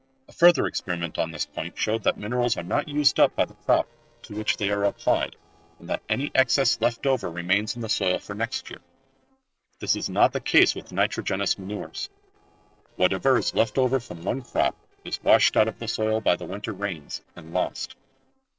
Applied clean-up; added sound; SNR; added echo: neural separator model SepFormer DNS4.